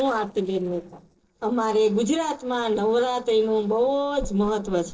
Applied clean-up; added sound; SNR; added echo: neural separator model SepFormer DNS4.